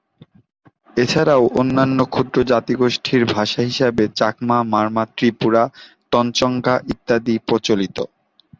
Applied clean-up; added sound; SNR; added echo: none; none; none; none.